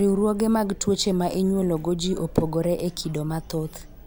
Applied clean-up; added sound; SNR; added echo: none; Chatter; 16 dB; none.